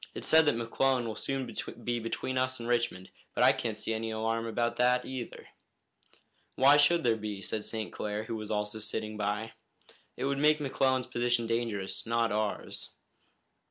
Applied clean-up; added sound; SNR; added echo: none; none; none; none.